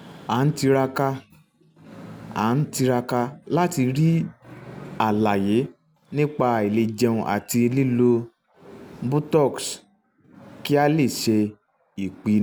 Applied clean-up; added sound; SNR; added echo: none; none; none; none.